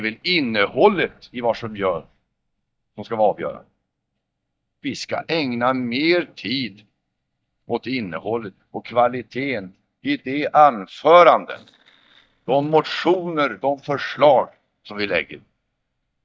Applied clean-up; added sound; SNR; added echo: neural mask model DeepFilterNet 3.